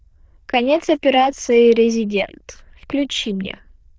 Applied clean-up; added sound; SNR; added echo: neural diffusion model UNIVERSE++.